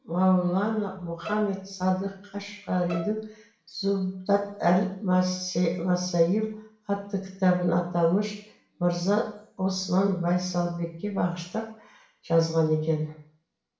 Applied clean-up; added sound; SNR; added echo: none; Bowed string instrument; 14 dB; reverberation time 0.6 s.